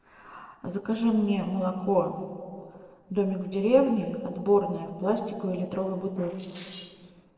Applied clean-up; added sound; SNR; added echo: neural separator model SepFormer DNS4.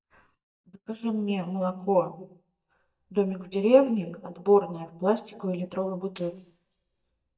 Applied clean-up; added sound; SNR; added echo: neural mask model DeepFilterNet 3.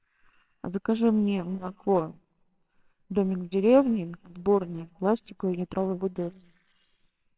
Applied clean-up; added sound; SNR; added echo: neural separator model SepFormer WHAMR!.